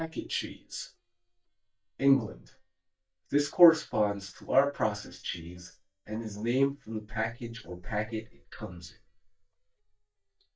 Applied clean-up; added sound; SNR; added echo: neural mask model DeepFilterNet 3.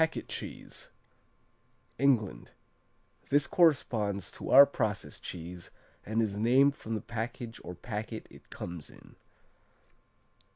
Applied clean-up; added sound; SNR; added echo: none; none; none; none.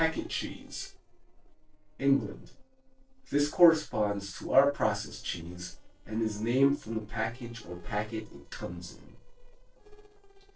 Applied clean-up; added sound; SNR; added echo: neural separator model SepFormer DNS4.